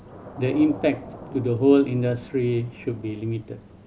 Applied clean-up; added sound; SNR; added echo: none; Thunder / Rain; 17 dB; none.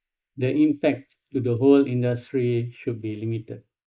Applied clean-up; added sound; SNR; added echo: neural mask model Resemble Enhance denoiser.